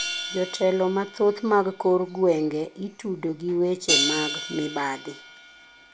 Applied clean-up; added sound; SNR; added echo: none; Hi-hat; 7 dB; none.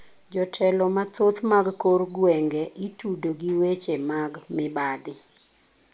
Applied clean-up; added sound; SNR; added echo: none; none; none; none.